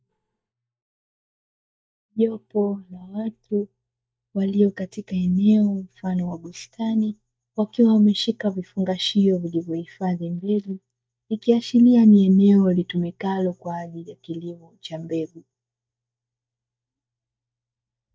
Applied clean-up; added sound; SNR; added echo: neural mask model DeepFilterNet 3.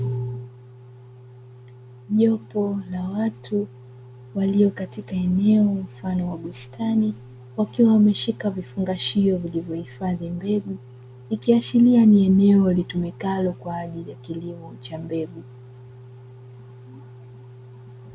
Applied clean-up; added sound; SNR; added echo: none; none; none; none.